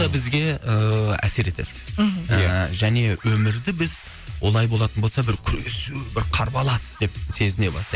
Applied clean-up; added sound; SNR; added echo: none; none; none; none.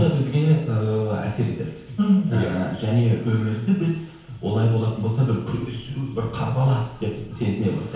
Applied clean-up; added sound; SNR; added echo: none; none; none; reverberation time 1.0 s.